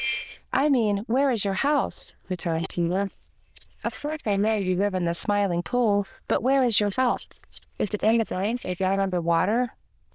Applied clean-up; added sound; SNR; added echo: neural diffusion model UNIVERSE++.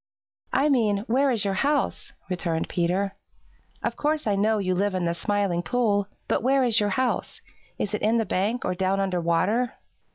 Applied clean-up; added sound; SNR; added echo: none; none; none; none.